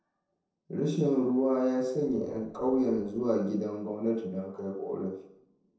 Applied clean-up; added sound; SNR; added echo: neural separator model SepFormer DNS4.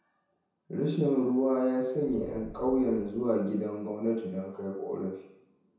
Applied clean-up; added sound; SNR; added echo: none; Boom; 19 dB; reverberation time 0.7 s.